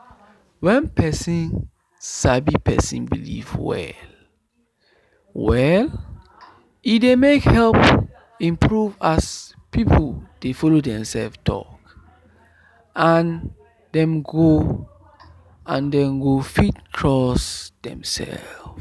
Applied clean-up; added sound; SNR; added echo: none; none; none; none.